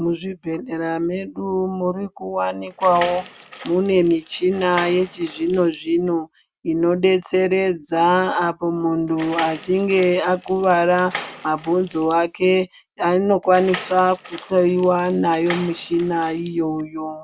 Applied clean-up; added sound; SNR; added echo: none; Door; 16 dB; none.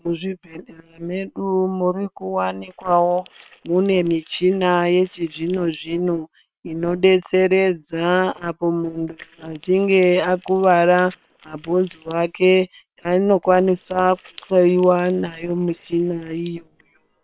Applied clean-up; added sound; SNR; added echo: neural separator model SepFormer WHAM!.